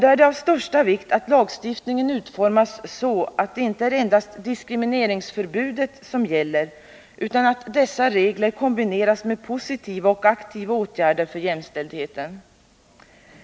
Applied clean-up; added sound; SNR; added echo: none; none; none; none.